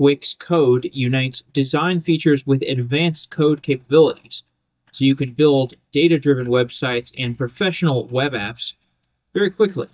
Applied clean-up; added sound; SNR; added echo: neural mask model DeepFilterNet 3.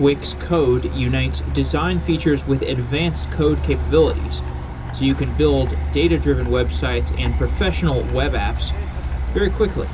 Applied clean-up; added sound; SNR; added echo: none; Truck; 3 dB; reverberation time 0.2 s.